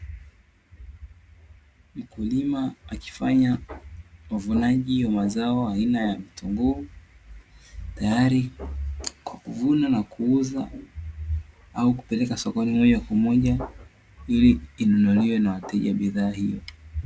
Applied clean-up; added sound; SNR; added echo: none; none; none; none.